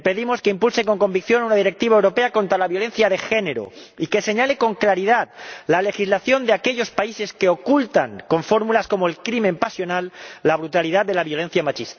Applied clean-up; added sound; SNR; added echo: none; none; none; none.